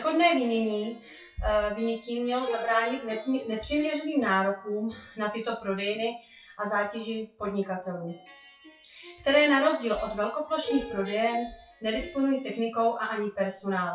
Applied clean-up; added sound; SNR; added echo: classical method WPE with log-MMSE.